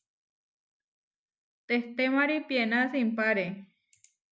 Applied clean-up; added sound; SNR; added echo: none; none; none; none.